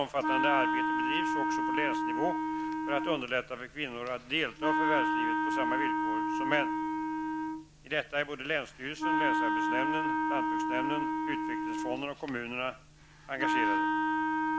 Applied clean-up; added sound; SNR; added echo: none; Wind instrument, woodwind instrument; -4 dB; none.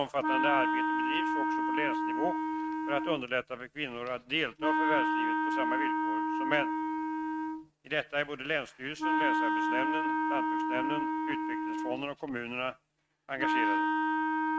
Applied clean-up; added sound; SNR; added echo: neural mask model RNNoise.